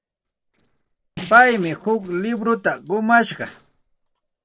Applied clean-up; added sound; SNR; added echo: neural separator model SepFormer DNS4.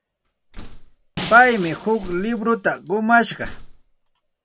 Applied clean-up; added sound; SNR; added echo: none; Slam + Shatter; 15 dB; none.